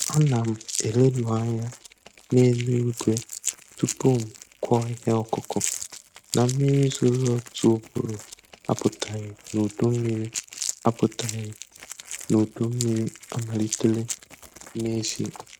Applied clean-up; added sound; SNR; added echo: neural mask model RNNoise.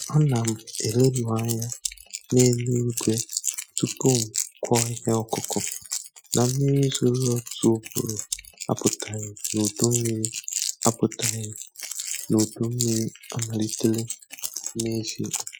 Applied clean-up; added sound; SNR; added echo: classical method Wiener filter.